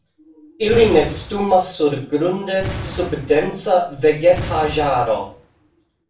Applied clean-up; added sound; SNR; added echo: none; Boom; 12 dB; reverberation time 0.3 s.